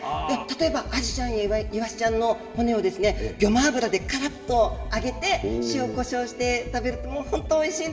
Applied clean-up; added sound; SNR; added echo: none; none; none; reverberation time 2.4 s.